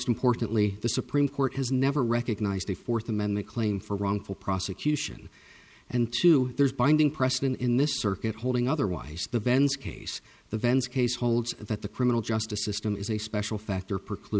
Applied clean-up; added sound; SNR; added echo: none; none; none; none.